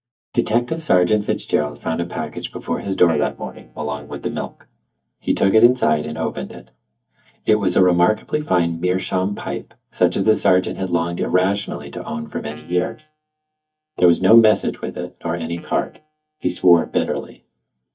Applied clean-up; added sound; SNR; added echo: neural mask model DeepFilterNet 3.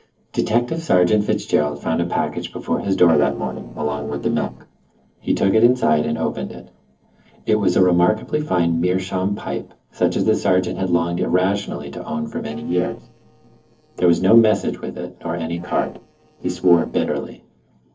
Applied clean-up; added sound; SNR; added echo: neural separator model SepFormer DNS4.